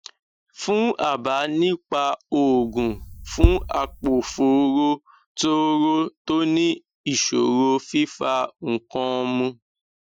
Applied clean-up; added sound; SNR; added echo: classical method Wiener filter.